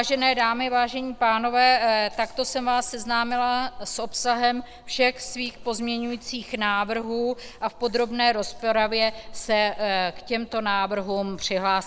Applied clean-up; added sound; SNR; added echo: none; Chewing, mastication; 16 dB; none.